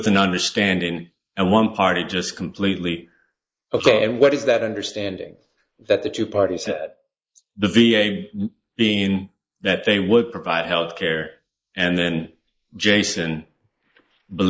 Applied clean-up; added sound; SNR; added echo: neural mask model Resemble Enhance denoiser.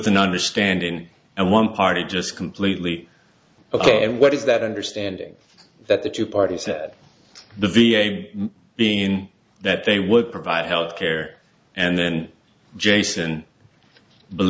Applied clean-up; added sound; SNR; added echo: none; none; none; none.